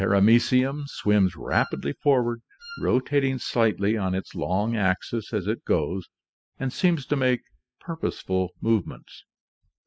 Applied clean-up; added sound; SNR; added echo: classical method spectral subtraction.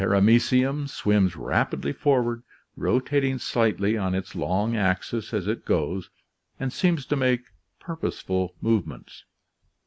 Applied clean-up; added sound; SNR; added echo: none; none; none; none.